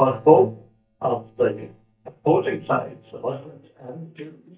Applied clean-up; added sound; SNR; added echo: neural mask model DeepFilterNet 3.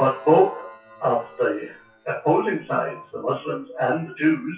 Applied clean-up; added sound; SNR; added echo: classical method WPE with log-MMSE.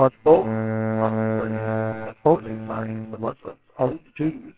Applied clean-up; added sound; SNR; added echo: neural separator model SepFormer WHAMR!.